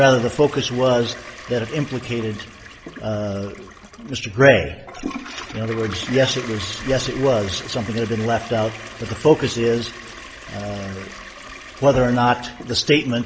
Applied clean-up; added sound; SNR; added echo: none; Toilet flush; 16 dB; none.